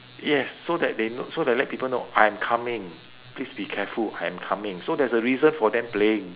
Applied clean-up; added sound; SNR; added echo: none; none; none; none.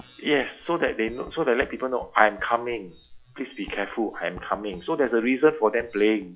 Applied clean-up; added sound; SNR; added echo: classical method log-MMSE.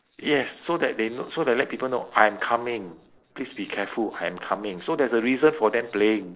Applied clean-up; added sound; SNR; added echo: neural separator model SepFormer DNS4.